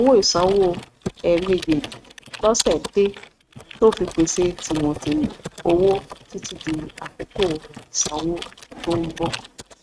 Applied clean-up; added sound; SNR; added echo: neural mask model RNNoise.